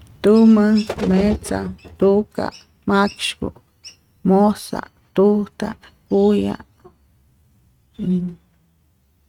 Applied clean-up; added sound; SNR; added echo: neural mask model RNNoise.